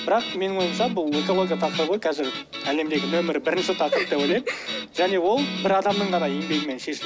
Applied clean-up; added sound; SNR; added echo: none; Guitar; 7 dB; none.